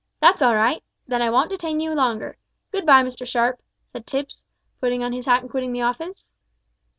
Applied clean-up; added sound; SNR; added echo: none; none; none; none.